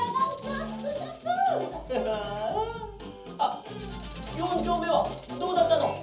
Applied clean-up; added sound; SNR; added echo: none; Rattle (instrument); 17 dB; reverberation time 0.7 s.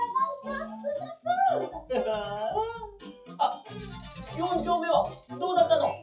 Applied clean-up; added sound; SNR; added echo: classical method WPE with log-MMSE.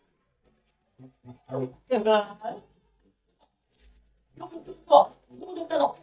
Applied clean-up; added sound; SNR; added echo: neural mask model DeepFilterNet 3.